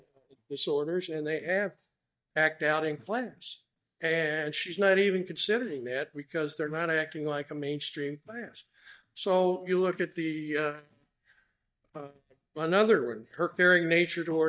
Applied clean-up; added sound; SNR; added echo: neural mask model DeepFilterNet 3.